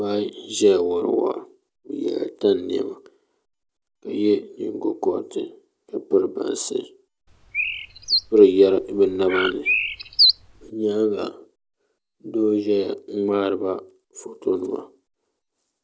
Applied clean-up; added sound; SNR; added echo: none; Bird; 1 dB; none.